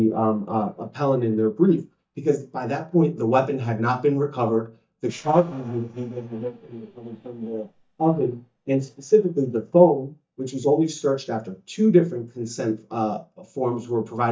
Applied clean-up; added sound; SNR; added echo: neural mask model DeepFilterNet 3.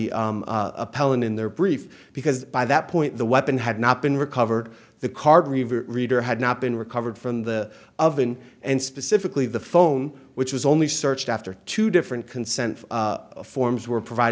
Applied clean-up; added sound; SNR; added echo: none; none; none; none.